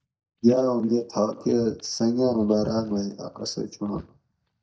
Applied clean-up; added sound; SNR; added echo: neural mask model DeepFilterNet 3.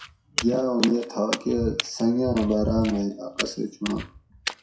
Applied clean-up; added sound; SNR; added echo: classical method WPE with log-MMSE.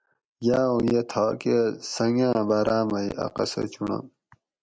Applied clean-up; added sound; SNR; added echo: none; none; none; none.